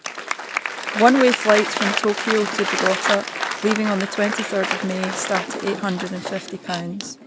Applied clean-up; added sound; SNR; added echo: none; Applause; 4 dB; none.